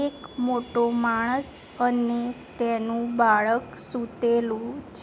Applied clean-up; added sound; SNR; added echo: none; none; none; none.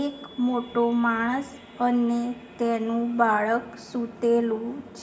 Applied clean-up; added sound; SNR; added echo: none; none; none; reverberation time 2.0 s.